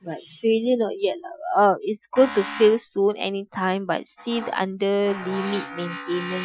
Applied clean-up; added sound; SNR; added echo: classical method Wiener filter.